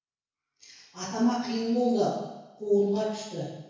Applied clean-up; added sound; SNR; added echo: none; none; none; reverberation time 1.1 s.